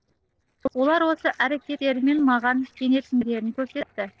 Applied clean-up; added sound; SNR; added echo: neural separator model SepFormer DNS4.